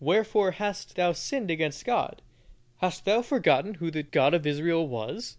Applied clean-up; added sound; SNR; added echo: none; none; none; none.